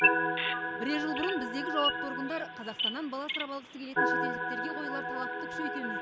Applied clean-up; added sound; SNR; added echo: none; Bird vocalization, bird call, bird song + Organ; -5 dB; none.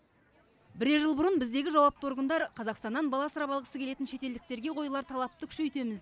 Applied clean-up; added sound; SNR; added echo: none; none; none; none.